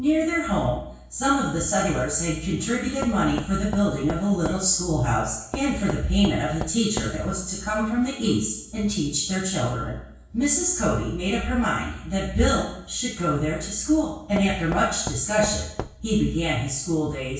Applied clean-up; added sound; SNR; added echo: none; Knock / Wood; 12 dB; reverberation time 0.6 s.